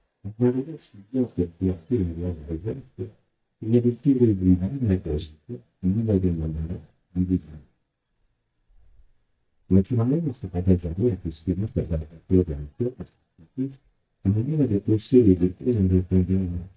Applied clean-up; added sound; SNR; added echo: neural mask model DeepFilterNet 3.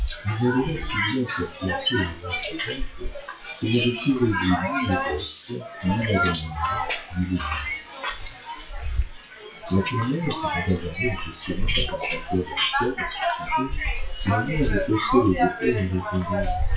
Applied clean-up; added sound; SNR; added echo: classical method WPE with log-MMSE.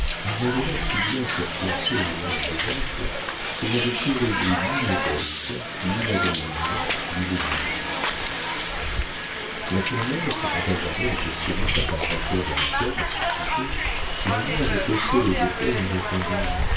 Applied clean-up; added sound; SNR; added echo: none; Hiss; -2 dB; reverberation time 1.0 s.